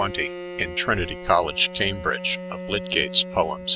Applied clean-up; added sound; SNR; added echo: none; Bowed string instrument; 11 dB; none.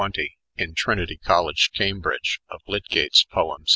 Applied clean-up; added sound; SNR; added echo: none; none; none; none.